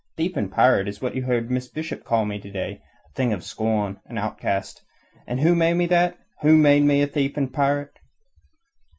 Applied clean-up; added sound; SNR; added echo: none; none; none; none.